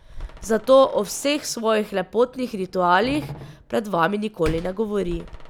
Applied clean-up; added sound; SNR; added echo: none; Slam; 15 dB; none.